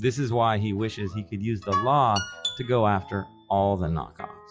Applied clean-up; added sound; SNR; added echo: classical method log-MMSE.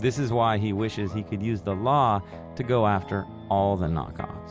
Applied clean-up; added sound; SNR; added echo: none; none; none; none.